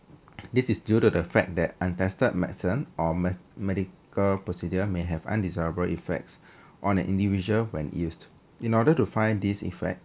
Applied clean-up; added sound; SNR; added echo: none; none; none; none.